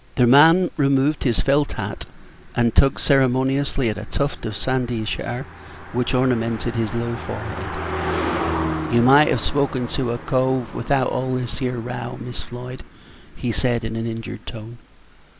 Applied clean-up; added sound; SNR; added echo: none; Car passing by; 11 dB; none.